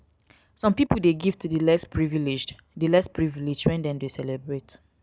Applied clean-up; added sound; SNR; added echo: none; none; none; none.